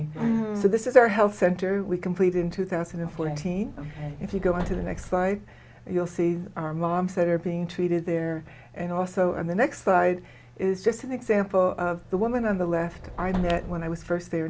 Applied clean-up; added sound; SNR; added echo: none; Subway, metro, underground; 14 dB; none.